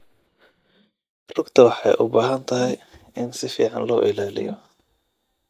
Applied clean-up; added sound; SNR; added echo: neural mask model DeepFilterNet 3.